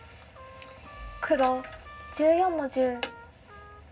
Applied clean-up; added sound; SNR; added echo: none; Trumpet; 20 dB; reverberation time 0.4 s.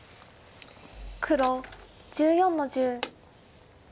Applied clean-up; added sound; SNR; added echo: none; none; none; none.